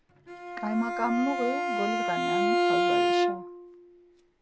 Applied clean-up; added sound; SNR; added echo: none; Bowed string instrument; -5 dB; none.